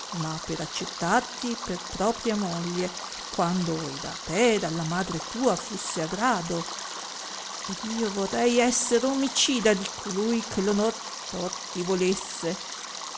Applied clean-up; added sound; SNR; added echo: none; Stream; 9 dB; none.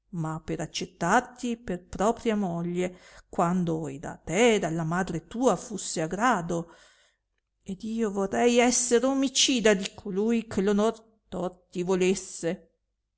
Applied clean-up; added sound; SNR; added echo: none; none; none; none.